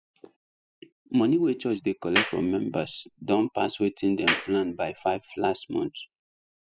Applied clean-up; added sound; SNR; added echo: classical method spectral subtraction.